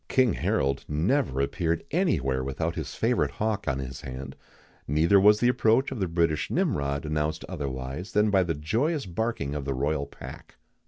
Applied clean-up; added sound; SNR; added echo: none; none; none; none.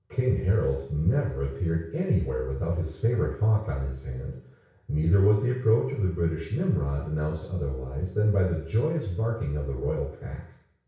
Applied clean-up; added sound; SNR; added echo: none; none; none; reverberation time 0.6 s.